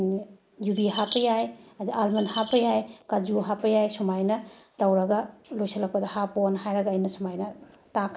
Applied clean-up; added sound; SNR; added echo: neural mask model Resemble Enhance denoiser.